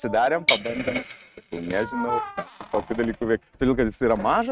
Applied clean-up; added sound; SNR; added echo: neural mask model RNNoise.